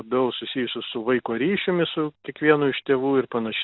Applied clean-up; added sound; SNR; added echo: none; none; none; none.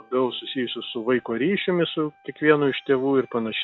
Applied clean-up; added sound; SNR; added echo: classical method log-MMSE.